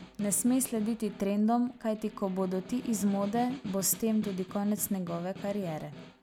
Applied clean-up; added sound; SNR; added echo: none; Snare drum; 16 dB; none.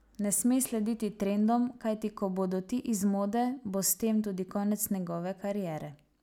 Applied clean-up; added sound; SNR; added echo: none; none; none; none.